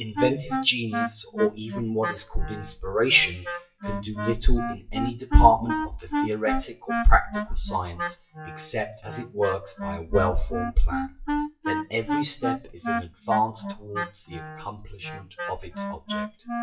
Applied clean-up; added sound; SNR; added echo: classical method WPE with log-MMSE.